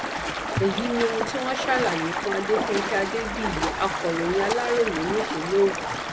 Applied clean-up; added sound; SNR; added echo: none; Stream; 2 dB; none.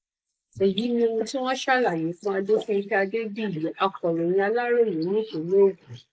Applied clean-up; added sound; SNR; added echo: neural mask model Resemble Enhance denoiser.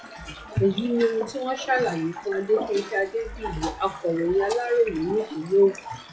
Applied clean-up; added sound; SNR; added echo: classical method log-MMSE.